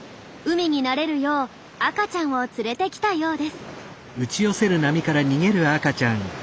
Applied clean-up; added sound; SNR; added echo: none; none; none; none.